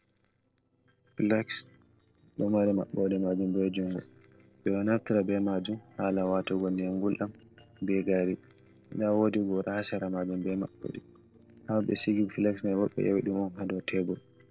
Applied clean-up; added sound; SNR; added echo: neural separator model SepFormer DNS4.